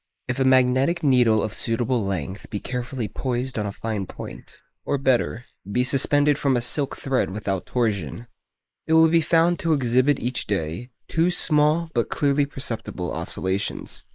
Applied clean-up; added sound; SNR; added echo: neural mask model Resemble Enhance denoiser.